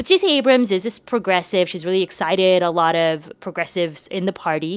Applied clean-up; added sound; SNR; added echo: none; none; none; none.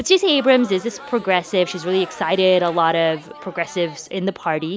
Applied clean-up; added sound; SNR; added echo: none; Crowd; 19 dB; none.